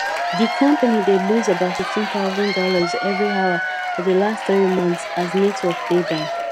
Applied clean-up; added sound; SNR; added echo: none; Applause / Crowd / Cheering; 5 dB; none.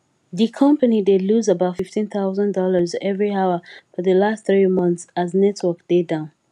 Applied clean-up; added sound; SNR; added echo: none; none; none; none.